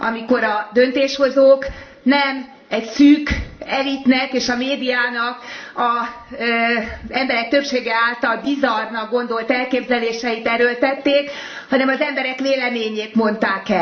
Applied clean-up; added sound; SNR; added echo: none; none; none; reverberation time 0.6 s.